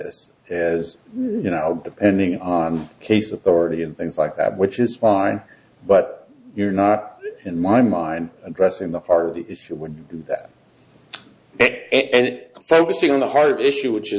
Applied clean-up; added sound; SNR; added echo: none; none; none; none.